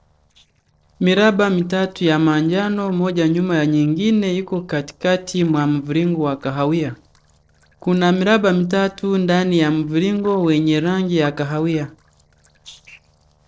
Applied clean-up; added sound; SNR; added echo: neural separator model SepFormer DNS4.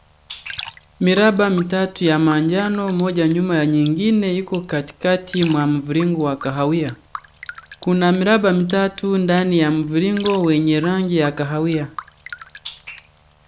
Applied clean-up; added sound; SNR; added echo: none; Raindrop; 19 dB; none.